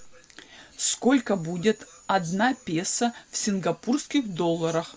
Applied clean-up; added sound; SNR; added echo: none; none; none; none.